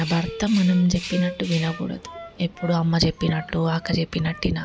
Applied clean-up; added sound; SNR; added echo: none; Wind instrument, woodwind instrument; 17 dB; none.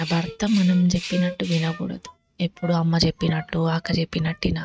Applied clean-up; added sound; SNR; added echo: neural mask model RNNoise.